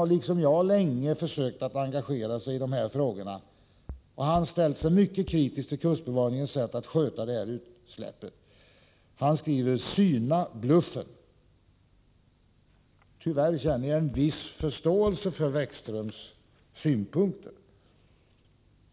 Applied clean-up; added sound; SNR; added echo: none; Bass drum; 16 dB; none.